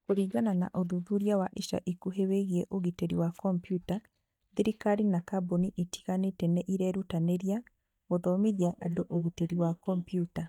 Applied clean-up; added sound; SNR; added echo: neural mask model DeepFilterNet 3.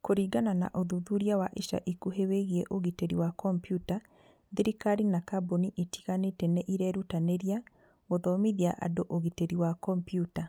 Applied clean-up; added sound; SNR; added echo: none; none; none; none.